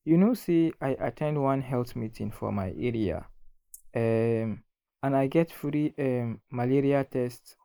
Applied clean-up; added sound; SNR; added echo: neural mask model Resemble Enhance denoiser.